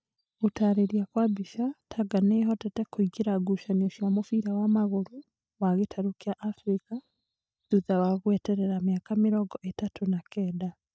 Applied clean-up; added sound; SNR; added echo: neural mask model DeepFilterNet 3.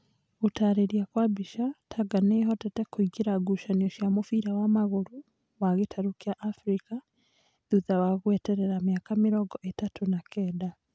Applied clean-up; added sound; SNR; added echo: none; none; none; none.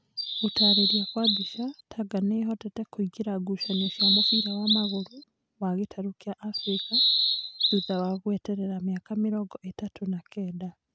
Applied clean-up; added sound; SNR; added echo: none; Bird vocalization, bird call, bird song; -3 dB; none.